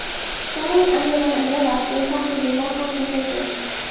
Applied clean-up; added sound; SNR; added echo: none; Boiling; 4 dB; reverberation time 1.3 s.